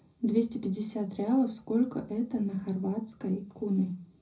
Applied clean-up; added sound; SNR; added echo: none; none; none; reverberation time 0.4 s.